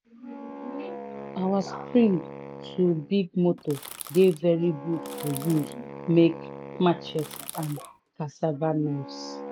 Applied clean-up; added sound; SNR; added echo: none; Crackle + Wind instrument, woodwind instrument; 13 dB; none.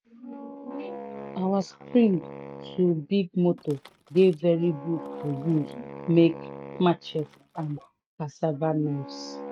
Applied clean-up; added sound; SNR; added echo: neural mask model RNNoise.